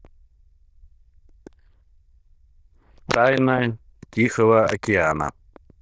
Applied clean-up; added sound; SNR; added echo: neural diffusion model UNIVERSE++.